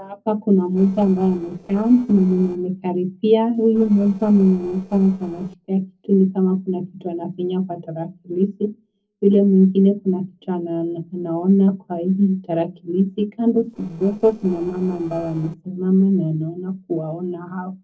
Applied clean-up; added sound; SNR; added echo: neural separator model SepFormer DNS4.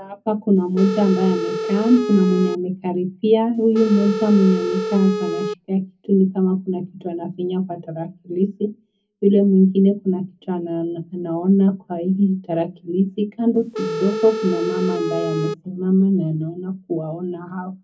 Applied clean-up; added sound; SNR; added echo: none; Telephone; 5 dB; reverberation time 0.3 s.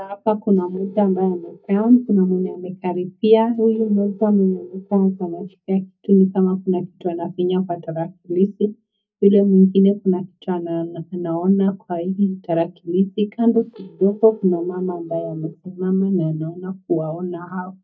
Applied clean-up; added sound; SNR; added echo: neural mask model DeepFilterNet 3.